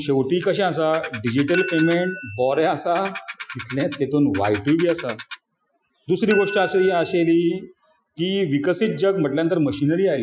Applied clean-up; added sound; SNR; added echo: classical method Wiener filter.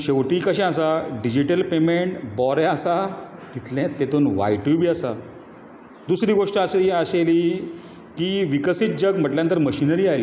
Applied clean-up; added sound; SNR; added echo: none; none; none; none.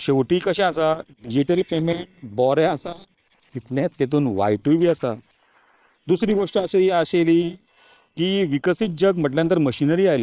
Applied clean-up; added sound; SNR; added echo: neural separator model SepFormer WHAM!.